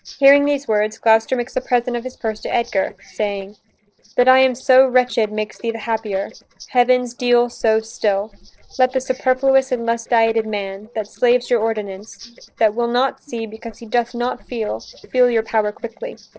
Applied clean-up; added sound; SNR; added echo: neural separator model SepFormer DNS4.